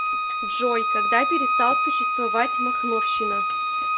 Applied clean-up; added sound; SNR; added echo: none; Bowed string instrument; -4 dB; none.